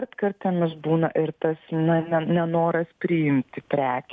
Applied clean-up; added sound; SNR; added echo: none; none; none; none.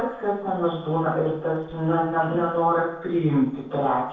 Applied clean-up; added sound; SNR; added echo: neural separator model SepFormer DNS4.